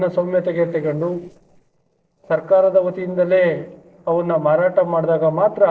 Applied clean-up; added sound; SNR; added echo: neural separator model SepFormer DNS4.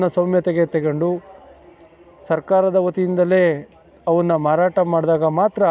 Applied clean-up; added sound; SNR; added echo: none; none; none; none.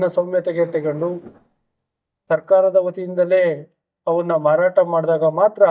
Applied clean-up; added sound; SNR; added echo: neural mask model DeepFilterNet 3.